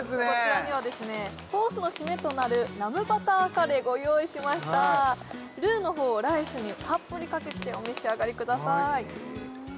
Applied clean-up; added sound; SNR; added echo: none; Bird; 17 dB; none.